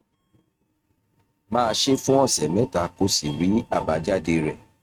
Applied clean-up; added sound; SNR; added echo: neural mask model RNNoise.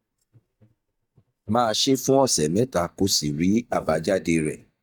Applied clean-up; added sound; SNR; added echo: neural mask model DeepFilterNet 3.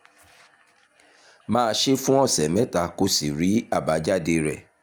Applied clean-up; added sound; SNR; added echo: none; none; none; none.